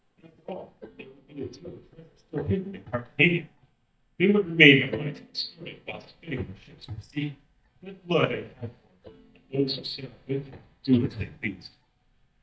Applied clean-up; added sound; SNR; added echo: neural mask model DeepFilterNet 3.